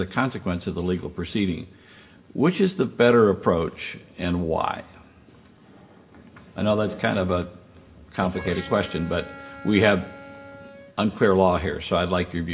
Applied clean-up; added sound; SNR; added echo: none; Wind instrument, woodwind instrument; 18 dB; reverberation time 0.6 s.